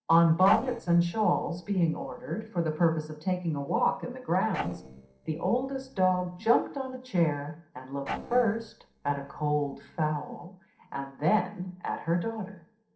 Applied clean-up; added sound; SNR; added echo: neural separator model SepFormer DNS4.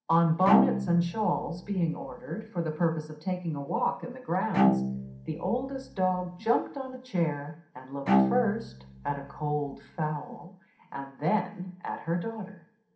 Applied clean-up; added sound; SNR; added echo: none; Bowed string instrument; 2 dB; reverberation time 0.5 s.